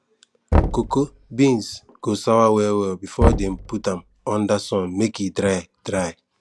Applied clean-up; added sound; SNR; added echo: none; Knock; 4 dB; none.